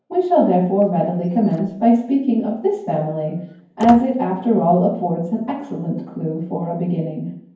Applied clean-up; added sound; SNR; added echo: none; Squeak; 19 dB; reverberation time 0.9 s.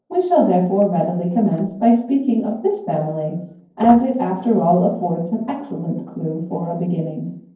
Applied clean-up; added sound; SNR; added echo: neural separator model SepFormer DNS4.